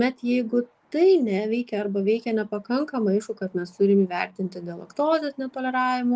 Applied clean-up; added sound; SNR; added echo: none; none; none; none.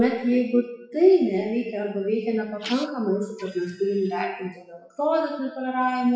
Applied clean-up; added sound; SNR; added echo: classical method WPE with log-MMSE.